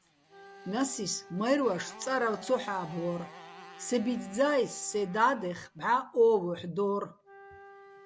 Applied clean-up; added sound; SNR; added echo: none; Motorcycle + Wind instrument, woodwind instrument; 19 dB; none.